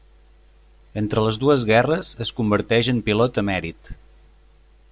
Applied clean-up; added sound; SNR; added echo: none; none; none; none.